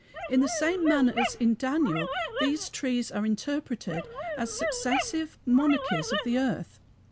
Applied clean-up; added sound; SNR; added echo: none; Dog; 5 dB; none.